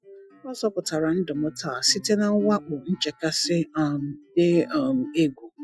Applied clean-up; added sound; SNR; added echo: classical method Wiener filter.